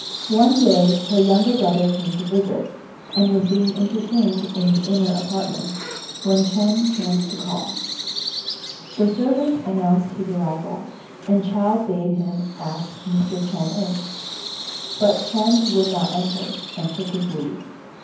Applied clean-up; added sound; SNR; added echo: none; Bird vocalization, bird call, bird song; 11 dB; reverberation time 0.9 s.